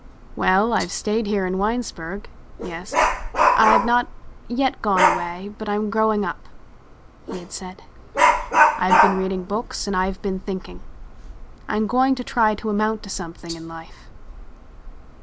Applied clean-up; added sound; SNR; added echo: none; Dog; 1 dB; none.